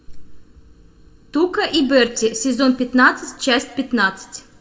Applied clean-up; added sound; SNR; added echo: none; none; none; reverberation time 0.6 s.